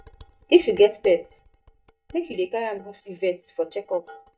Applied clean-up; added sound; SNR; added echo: neural mask model DeepFilterNet 3.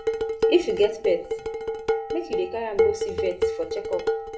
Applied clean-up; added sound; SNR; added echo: none; Dishes, pots, and pans; -1 dB; reverberation time 0.7 s.